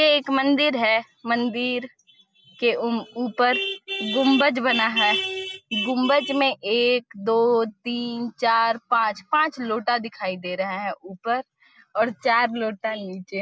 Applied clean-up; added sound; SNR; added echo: none; none; none; none.